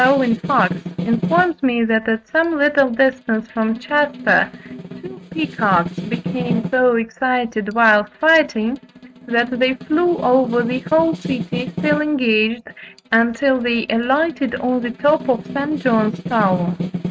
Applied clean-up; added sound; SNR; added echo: neural mask model RNNoise.